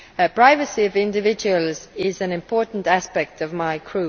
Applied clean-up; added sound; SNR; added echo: none; none; none; none.